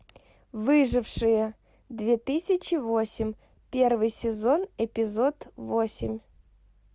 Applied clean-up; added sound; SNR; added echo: none; none; none; none.